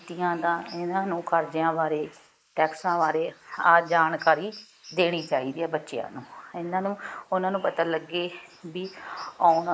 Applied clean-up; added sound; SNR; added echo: neural mask model Resemble Enhance denoiser.